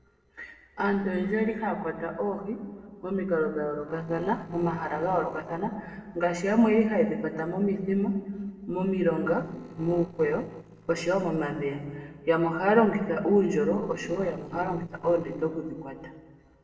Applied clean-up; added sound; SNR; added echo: neural separator model SepFormer DNS4.